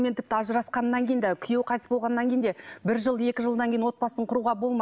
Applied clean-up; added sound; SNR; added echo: none; none; none; none.